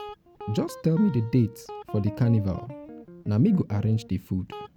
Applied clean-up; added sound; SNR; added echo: none; Guitar; 16 dB; none.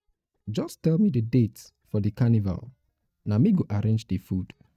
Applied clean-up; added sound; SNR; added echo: neural mask model DeepFilterNet 3.